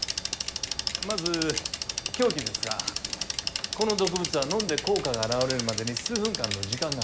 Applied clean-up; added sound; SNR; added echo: none; Bicycle; 2 dB; none.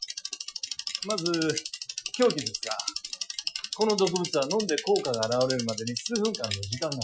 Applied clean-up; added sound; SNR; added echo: classical method Wiener filter.